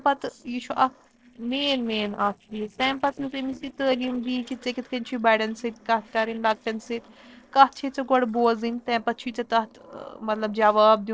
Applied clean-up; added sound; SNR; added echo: neural separator model SepFormer DNS4.